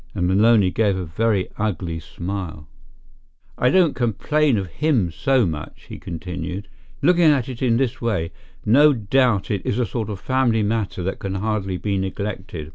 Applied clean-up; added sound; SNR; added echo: none; none; none; none.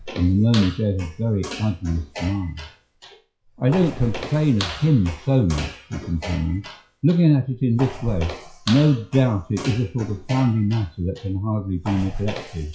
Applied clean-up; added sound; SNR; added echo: classical method WPE with log-MMSE.